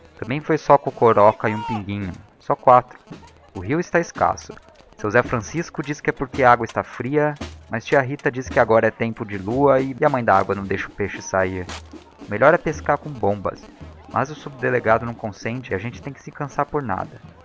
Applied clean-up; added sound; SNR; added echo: none; Crowd; 19 dB; none.